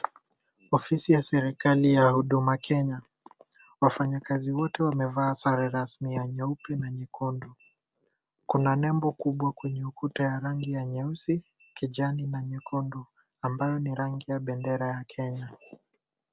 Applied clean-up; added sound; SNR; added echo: none; none; none; none.